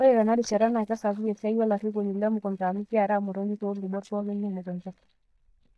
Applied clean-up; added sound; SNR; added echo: neural mask model DeepFilterNet 3.